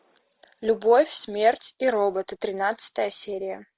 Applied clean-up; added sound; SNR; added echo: none; none; none; none.